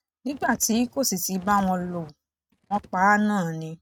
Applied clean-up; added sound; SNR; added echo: neural mask model RNNoise.